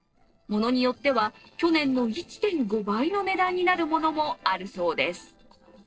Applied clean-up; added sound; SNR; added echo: neural separator model SepFormer DNS4.